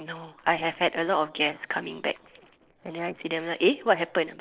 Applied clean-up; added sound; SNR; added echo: neural separator model SepFormer DNS4.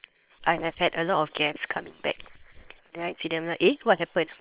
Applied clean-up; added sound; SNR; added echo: neural separator model SepFormer WHAM!.